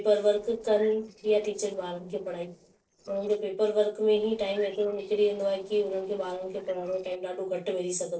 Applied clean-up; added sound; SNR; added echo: neural separator model SepFormer DNS4.